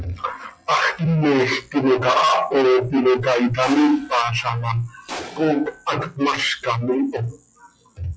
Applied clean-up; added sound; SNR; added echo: classical method log-MMSE.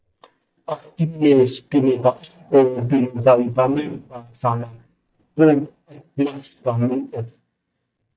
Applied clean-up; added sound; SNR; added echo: neural mask model DeepFilterNet 3.